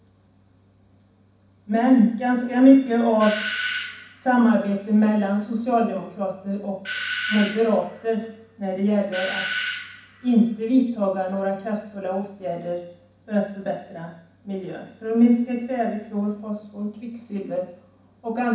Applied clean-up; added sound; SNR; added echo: none; Doorbell; 9 dB; reverberation time 0.6 s.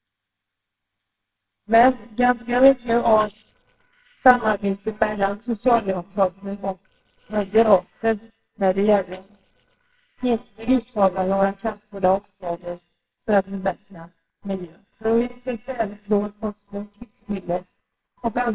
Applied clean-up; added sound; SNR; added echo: neural separator model SepFormer WHAMR!.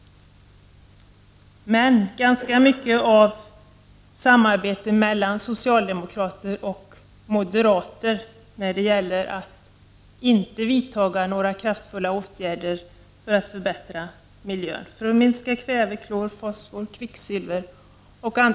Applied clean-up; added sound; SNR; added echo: none; none; none; none.